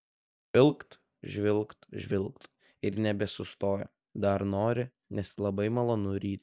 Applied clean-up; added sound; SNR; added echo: none; none; none; none.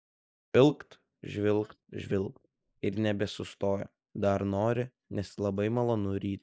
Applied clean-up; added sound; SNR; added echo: neural mask model Resemble Enhance denoiser.